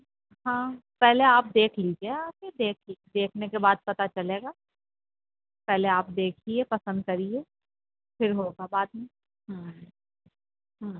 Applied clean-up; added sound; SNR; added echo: none; none; none; none.